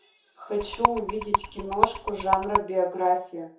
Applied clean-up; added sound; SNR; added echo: none; Rattle; -2 dB; reverberation time 0.5 s.